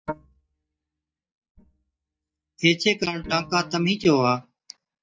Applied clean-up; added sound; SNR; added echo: neural mask model DeepFilterNet 3.